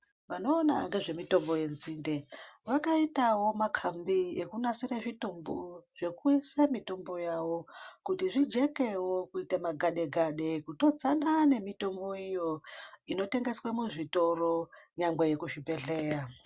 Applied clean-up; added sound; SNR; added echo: none; none; none; none.